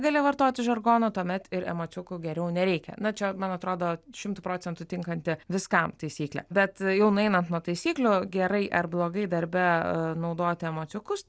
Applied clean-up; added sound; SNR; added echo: none; none; none; none.